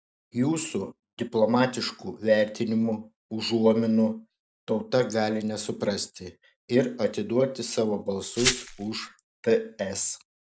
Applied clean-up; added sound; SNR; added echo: none; Glass; 4 dB; none.